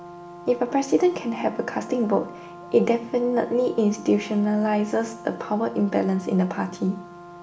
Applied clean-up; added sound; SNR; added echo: none; Brass instrument; 17 dB; reverberation time 0.6 s.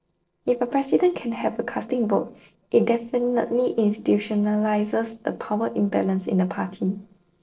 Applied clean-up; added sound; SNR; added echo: neural separator model SepFormer DNS4.